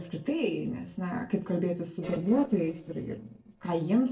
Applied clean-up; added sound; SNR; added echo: neural separator model SepFormer DNS4.